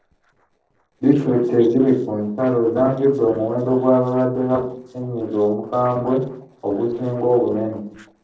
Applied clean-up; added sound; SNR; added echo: neural separator model SepFormer DNS4.